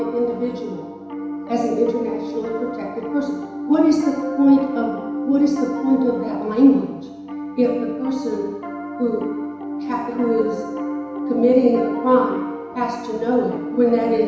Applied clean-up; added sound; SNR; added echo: none; Piano; 7 dB; reverberation time 1.0 s.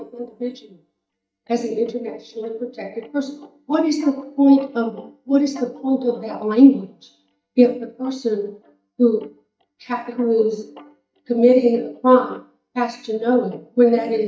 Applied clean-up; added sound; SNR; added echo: neural mask model DeepFilterNet 3.